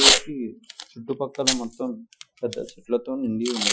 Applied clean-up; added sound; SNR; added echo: classical method Wiener filter.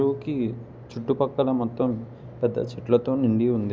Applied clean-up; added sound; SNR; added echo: none; none; none; none.